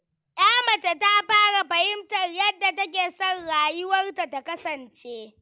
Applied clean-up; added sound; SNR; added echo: none; none; none; none.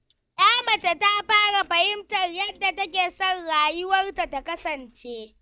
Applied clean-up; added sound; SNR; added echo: neural mask model DeepFilterNet 3.